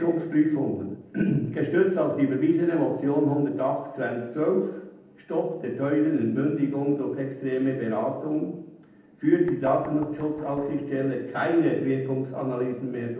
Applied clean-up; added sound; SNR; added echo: neural separator model SepFormer DNS4.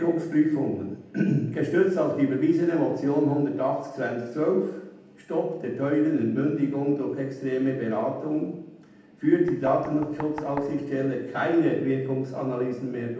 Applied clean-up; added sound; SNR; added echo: none; Knock; 19 dB; reverberation time 0.8 s.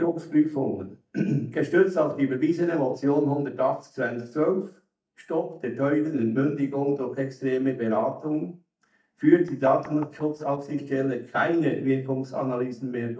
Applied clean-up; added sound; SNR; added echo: neural mask model DeepFilterNet 3.